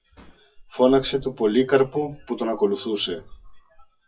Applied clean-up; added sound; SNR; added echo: classical method WPE with log-MMSE.